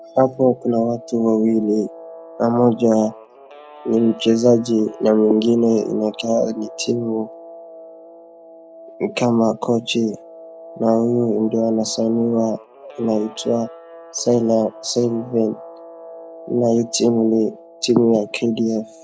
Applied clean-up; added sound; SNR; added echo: none; Guitar; 19 dB; none.